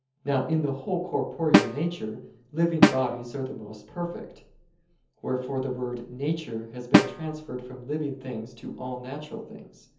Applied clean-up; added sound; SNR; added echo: none; Snare drum; -5 dB; reverberation time 0.7 s.